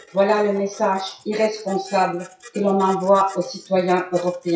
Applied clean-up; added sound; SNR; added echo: classical method WPE with log-MMSE.